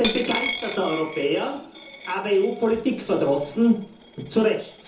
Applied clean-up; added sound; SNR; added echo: none; Coin (dropping); 11 dB; reverberation time 0.6 s.